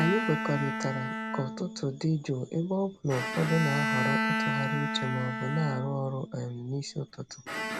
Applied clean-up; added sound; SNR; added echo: none; Bowed string instrument; 2 dB; none.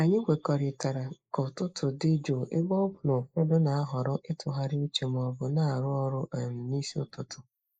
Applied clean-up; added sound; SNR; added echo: neural mask model Resemble Enhance denoiser.